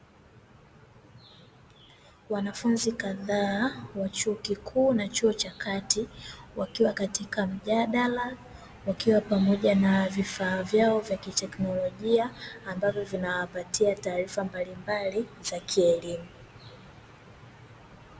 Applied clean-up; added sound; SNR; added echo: none; none; none; none.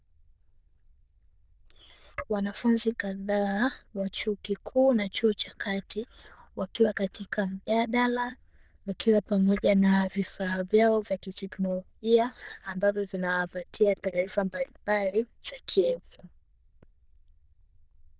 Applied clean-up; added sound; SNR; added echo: neural diffusion model UNIVERSE++.